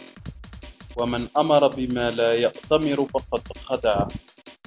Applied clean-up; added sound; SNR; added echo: none; Drum; 18 dB; none.